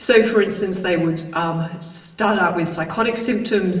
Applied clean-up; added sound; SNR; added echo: none; none; none; reverberation time 1.0 s.